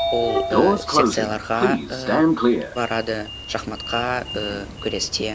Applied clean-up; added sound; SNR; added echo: none; Sliding door; -3 dB; none.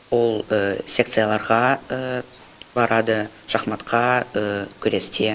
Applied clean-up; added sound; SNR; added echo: none; none; none; none.